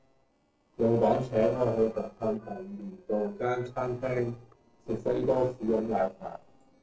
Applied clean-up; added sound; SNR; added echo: neural separator model SepFormer DNS4.